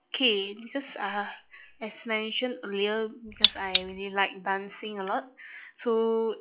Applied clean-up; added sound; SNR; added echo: classical method log-MMSE.